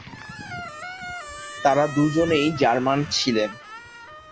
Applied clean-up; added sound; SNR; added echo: none; Squeak; 13 dB; none.